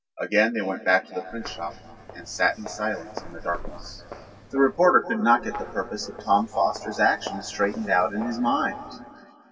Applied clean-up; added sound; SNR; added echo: none; Walk, footsteps; 17 dB; reverberation time 2.4 s.